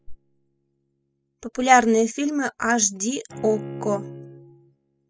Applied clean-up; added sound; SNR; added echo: classical method spectral subtraction.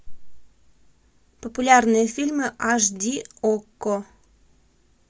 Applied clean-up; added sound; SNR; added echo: none; none; none; none.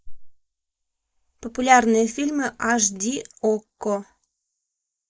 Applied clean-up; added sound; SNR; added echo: neural mask model Resemble Enhance denoiser.